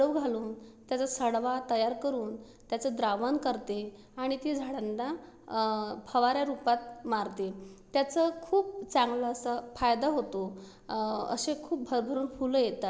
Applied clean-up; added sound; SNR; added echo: none; none; none; none.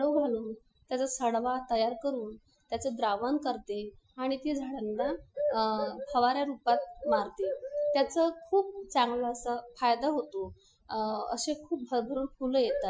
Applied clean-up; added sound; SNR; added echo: classical method Wiener filter.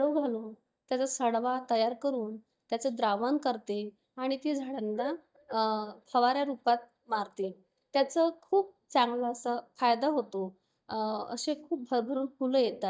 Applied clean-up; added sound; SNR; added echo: neural mask model DeepFilterNet 3.